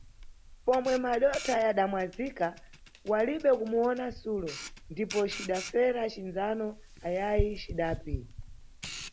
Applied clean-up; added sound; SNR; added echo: none; Camera; 11 dB; none.